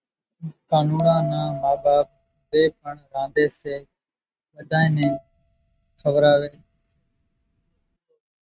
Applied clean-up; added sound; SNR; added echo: neural mask model RNNoise.